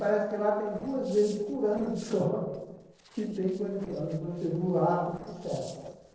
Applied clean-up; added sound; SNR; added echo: neural separator model SepFormer DNS4.